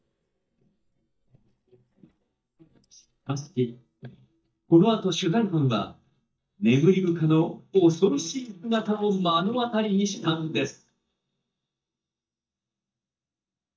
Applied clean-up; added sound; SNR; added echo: neural mask model DeepFilterNet 3.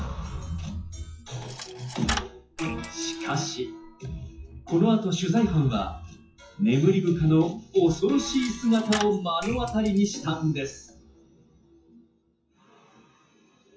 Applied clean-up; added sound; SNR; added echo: classical method WPE with log-MMSE.